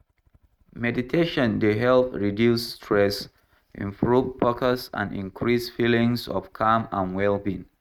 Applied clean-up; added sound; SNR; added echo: neural mask model RNNoise.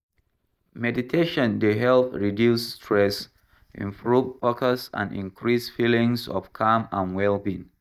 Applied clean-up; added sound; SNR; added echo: neural mask model DeepFilterNet 3.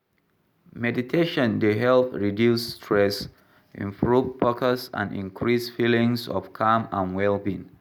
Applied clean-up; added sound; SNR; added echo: none; none; none; none.